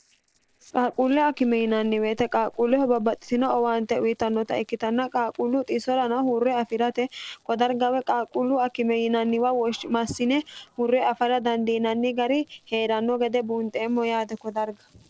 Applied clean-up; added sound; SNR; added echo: neural separator model SepFormer DNS4.